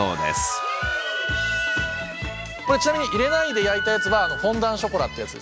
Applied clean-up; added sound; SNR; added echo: none; Wind instrument, woodwind instrument; 3 dB; none.